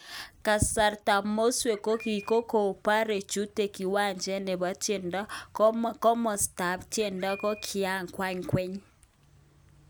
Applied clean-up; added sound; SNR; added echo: none; Bird; 18 dB; none.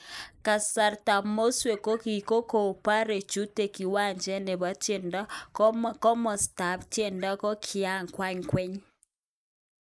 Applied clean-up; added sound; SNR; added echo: neural mask model Resemble Enhance denoiser.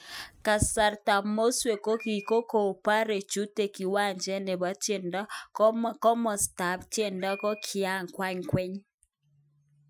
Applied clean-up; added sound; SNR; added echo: classical method Wiener filter.